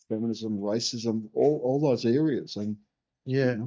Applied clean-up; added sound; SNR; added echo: neural mask model DeepFilterNet 3.